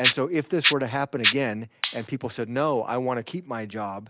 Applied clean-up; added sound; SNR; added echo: none; Rattle (instrument); 2 dB; none.